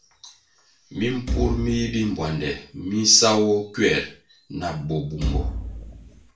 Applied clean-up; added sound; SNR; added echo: none; Thump, thud; 4 dB; reverberation time 0.4 s.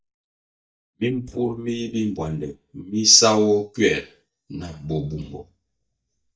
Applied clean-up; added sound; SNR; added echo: neural mask model DeepFilterNet 3.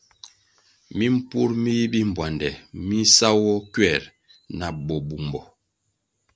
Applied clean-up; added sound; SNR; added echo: none; none; none; none.